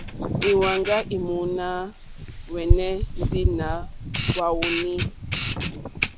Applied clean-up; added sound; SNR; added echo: none; Camera; 1 dB; none.